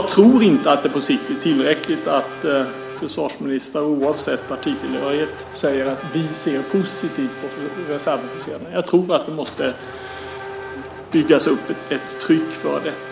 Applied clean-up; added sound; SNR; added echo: none; Race car, auto racing / Accelerating, revving, vroom; 13 dB; none.